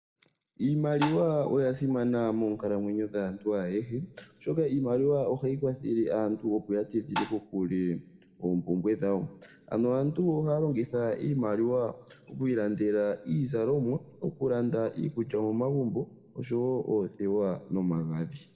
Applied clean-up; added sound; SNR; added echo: none; Tap; 6 dB; reverberation time 1.3 s.